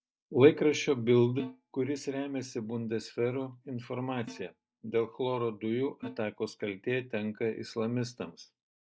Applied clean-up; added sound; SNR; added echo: neural mask model DeepFilterNet 3.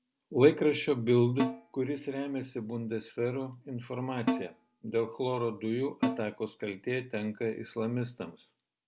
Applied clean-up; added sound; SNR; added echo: none; Snare drum; 5 dB; none.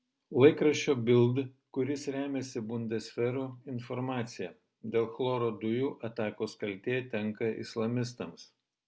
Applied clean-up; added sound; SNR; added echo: none; none; none; none.